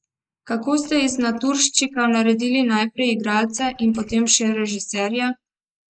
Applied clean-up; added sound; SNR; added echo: neural mask model Resemble Enhance denoiser.